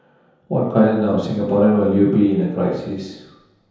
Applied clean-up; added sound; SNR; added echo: none; none; none; reverberation time 0.9 s.